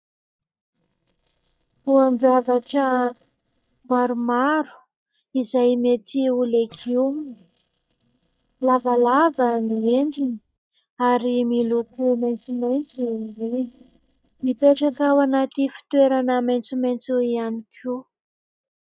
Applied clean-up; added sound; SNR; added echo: neural mask model DeepFilterNet 3.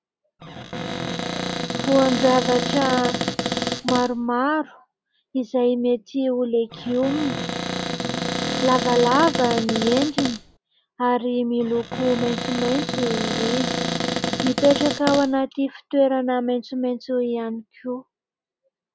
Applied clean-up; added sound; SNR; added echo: none; Cupboard open or close; 3 dB; none.